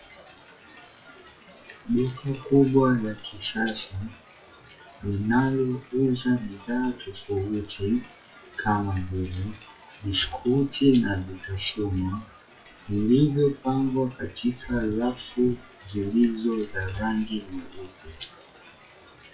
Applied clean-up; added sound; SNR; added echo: classical method WPE with log-MMSE.